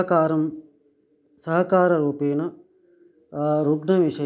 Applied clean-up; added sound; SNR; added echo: none; none; none; none.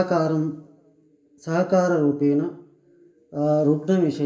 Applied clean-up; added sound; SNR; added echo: none; none; none; reverberation time 0.6 s.